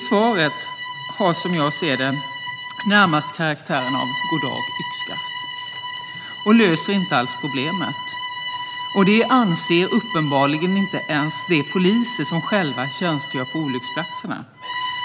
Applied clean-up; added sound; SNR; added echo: none; Bowed string instrument; 8 dB; none.